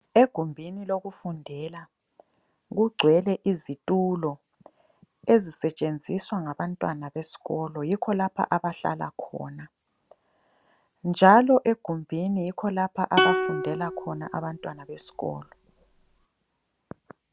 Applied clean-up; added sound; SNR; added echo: none; Plucked string instrument; 3 dB; none.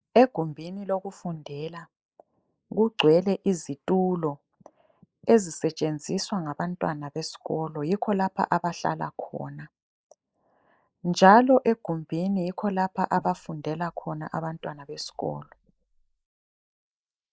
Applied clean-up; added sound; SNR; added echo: neural mask model Resemble Enhance denoiser.